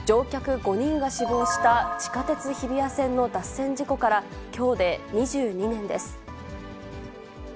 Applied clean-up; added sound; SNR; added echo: none; none; none; none.